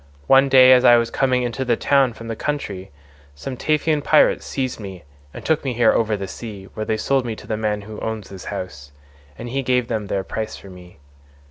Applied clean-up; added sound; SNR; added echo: none; none; none; none.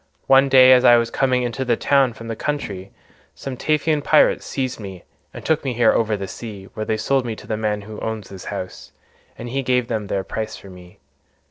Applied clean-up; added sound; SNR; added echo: neural separator model SepFormer DNS4.